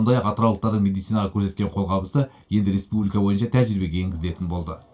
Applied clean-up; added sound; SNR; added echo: none; none; none; reverberation time 0.2 s.